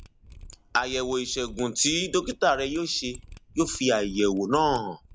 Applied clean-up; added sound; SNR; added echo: none; Mechanisms; 19 dB; none.